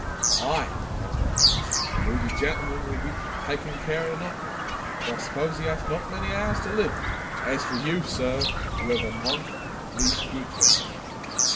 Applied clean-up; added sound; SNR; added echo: none; Bird vocalization, bird call, bird song; -4 dB; reverberation time 1.9 s.